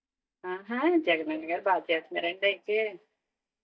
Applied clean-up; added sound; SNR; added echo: neural mask model DeepFilterNet 3.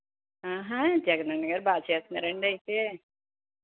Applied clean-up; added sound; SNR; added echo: none; none; none; none.